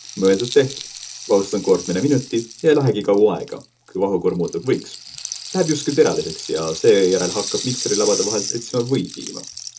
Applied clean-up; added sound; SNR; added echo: none; Rattle (instrument); 11 dB; reverberation time 0.2 s.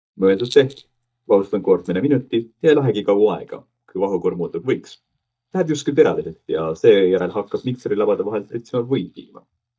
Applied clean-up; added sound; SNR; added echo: neural mask model DeepFilterNet 3.